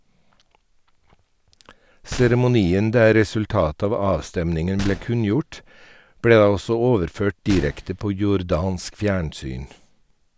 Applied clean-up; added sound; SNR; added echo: none; Gunshot, gunfire; 17 dB; none.